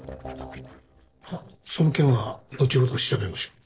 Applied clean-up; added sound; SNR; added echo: neural separator model SepFormer DNS4.